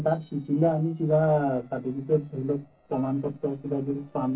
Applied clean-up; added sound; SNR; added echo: neural separator model SepFormer DNS4.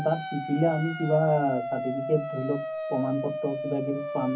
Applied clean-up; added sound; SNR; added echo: none; Siren; 6 dB; reverberation time 0.3 s.